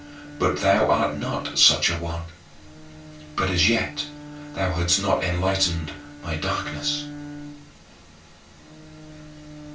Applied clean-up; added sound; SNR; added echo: none; Bowed string instrument; 14 dB; reverberation time 0.2 s.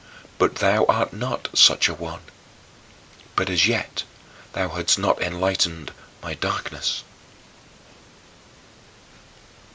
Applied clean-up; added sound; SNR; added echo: none; none; none; none.